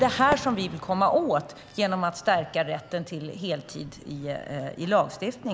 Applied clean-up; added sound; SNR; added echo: none; Crowd / Fireworks; 16 dB; none.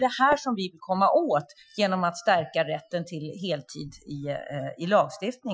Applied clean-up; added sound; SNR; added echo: classical method Wiener filter.